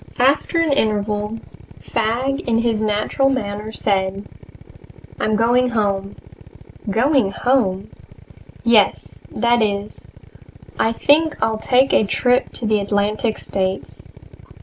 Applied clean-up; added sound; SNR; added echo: none; Drill; 19 dB; none.